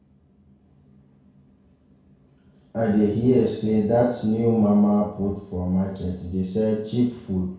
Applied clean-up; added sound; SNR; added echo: none; none; none; reverberation time 0.6 s.